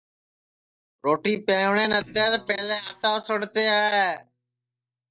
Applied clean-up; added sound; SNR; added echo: neural mask model DeepFilterNet 3.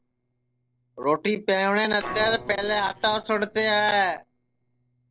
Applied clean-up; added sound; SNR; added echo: neural separator model SepFormer DNS4.